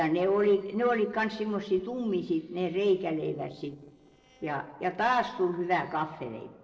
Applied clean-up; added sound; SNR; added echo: neural separator model SepFormer DNS4.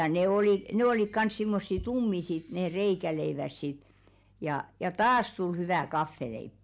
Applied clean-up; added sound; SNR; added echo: none; none; none; none.